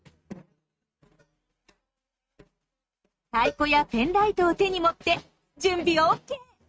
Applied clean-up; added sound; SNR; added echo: neural mask model RNNoise.